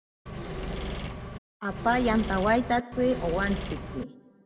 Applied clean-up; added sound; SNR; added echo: none; Engine / Mechanisms; 6 dB; reverberation time 1.0 s.